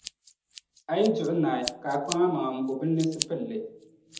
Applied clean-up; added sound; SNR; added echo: none; Scissors; 12 dB; reverberation time 0.9 s.